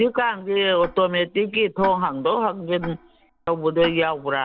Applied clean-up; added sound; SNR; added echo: none; Tick-tock; 18 dB; none.